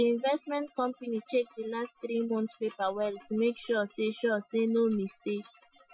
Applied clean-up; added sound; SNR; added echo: classical method Wiener filter.